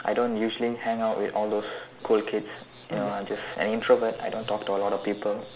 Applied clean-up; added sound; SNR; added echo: none; Fart; 11 dB; none.